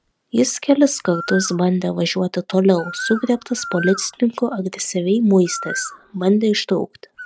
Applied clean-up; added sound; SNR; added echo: none; Bird; 15 dB; none.